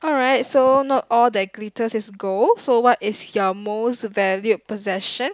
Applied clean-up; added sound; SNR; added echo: none; none; none; none.